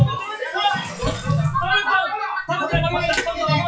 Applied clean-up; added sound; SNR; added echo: classical method WPE with log-MMSE.